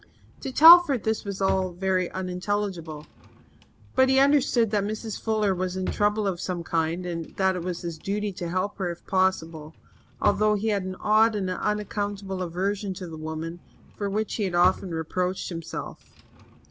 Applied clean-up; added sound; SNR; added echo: none; Drawer open or close; 18 dB; none.